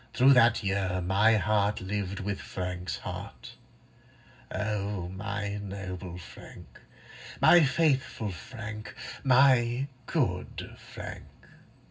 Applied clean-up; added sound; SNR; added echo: none; none; none; reverberation time 0.4 s.